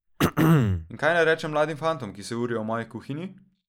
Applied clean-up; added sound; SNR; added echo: neural mask model Resemble Enhance denoiser.